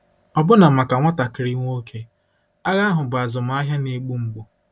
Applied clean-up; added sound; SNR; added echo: none; none; none; none.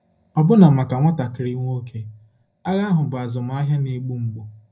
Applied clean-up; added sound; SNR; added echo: none; none; none; reverberation time 0.4 s.